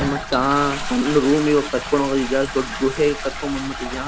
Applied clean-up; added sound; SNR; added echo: none; Toilet flush; 8 dB; none.